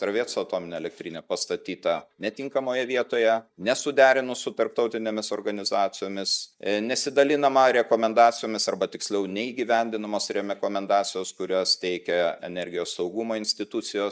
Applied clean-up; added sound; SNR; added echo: neural mask model DeepFilterNet 3.